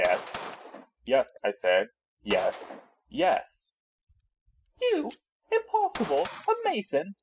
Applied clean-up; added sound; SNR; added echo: classical method spectral subtraction.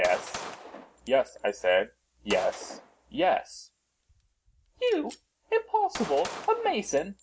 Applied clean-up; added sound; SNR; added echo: none; Gunshot, gunfire; 14 dB; none.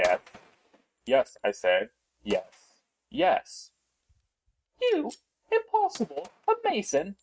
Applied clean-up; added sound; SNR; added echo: neural mask model RNNoise.